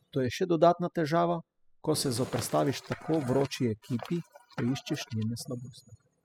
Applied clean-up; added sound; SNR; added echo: classical method spectral subtraction.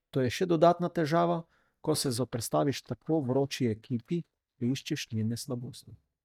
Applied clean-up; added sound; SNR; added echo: neural mask model DeepFilterNet 3.